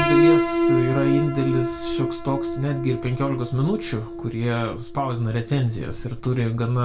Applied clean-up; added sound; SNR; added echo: none; Piano; 1 dB; reverberation time 0.2 s.